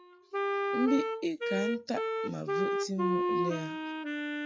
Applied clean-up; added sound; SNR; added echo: classical method log-MMSE.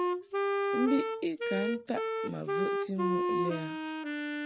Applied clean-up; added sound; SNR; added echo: none; Wind instrument, woodwind instrument; -3 dB; none.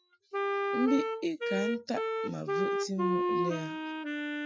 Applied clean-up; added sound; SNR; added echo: classical method Wiener filter.